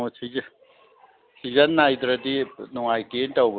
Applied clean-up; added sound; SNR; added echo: none; none; none; none.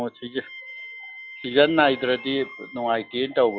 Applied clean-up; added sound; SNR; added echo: classical method log-MMSE.